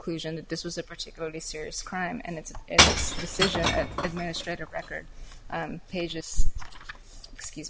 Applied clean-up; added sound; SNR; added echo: none; Shatter / Crushing; 0 dB; none.